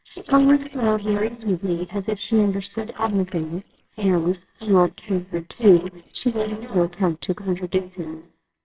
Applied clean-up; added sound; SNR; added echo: neural separator model SepFormer WHAMR!.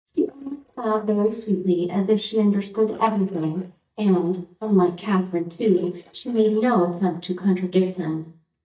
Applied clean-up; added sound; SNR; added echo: neural mask model DeepFilterNet 3.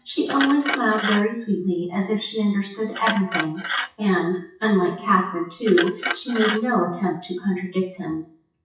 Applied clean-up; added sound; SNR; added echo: classical method WPE with log-MMSE.